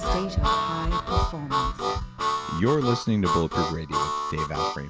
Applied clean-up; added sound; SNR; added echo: none; Harmonica; 1 dB; none.